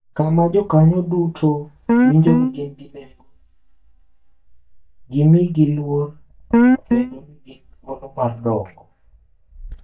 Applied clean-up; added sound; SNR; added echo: neural mask model DeepFilterNet 3.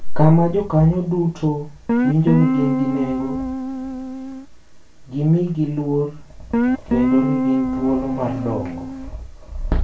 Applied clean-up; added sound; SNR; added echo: none; Guitar; 1 dB; reverberation time 0.3 s.